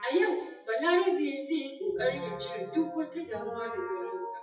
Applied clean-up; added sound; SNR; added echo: classical method WPE with log-MMSE.